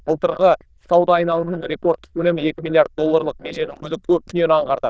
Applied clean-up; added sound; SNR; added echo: neural diffusion model UNIVERSE++.